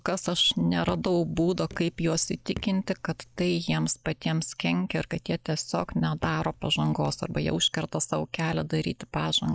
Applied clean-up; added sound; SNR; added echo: none; Raindrop / Drip; 17 dB; none.